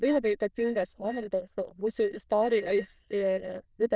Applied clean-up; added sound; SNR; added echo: neural diffusion model UNIVERSE++.